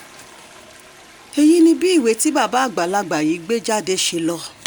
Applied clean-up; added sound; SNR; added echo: none; Toilet flush; 20 dB; none.